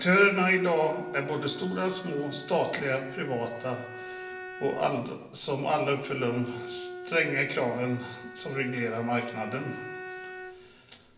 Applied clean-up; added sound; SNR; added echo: none; Bowed string instrument; 13 dB; reverberation time 0.9 s.